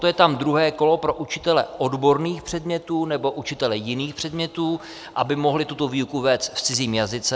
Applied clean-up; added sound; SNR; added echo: none; none; none; none.